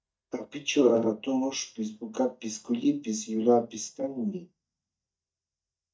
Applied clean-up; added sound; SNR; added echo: neural mask model DeepFilterNet 3.